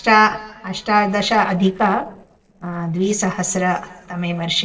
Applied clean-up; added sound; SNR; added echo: neural separator model SepFormer DNS4.